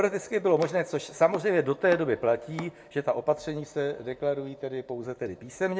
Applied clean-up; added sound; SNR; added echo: none; Domestic sounds, home sounds; 18 dB; reverberation time 0.2 s.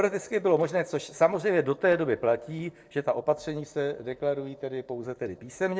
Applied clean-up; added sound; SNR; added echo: neural separator model SepFormer DNS4.